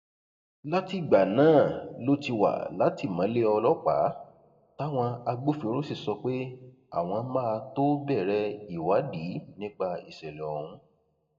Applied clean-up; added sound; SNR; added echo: none; none; none; reverberation time 0.8 s.